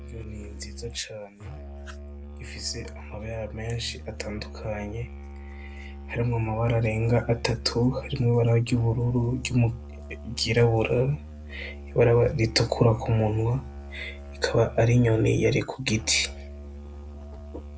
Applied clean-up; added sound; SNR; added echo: none; Musical instrument; 13 dB; none.